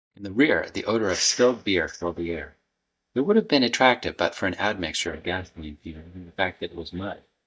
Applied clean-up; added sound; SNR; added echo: neural mask model DeepFilterNet 3.